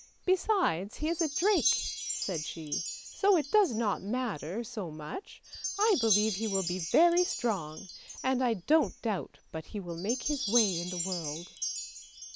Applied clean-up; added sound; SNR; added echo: none; Wind chime; 7 dB; none.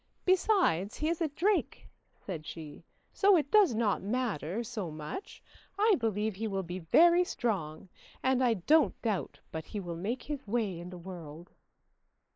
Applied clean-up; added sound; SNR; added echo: neural mask model Resemble Enhance denoiser.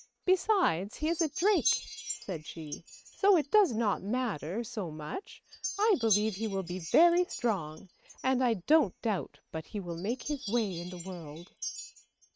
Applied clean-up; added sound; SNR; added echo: neural mask model RNNoise.